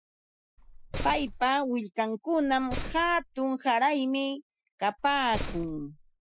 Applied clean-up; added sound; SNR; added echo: classical method Wiener filter.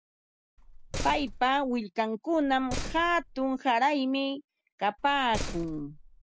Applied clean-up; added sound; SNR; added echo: none; Slam; 9 dB; none.